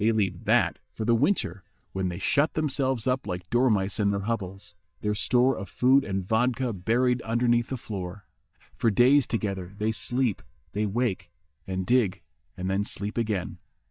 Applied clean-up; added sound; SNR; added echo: neural mask model DeepFilterNet 3.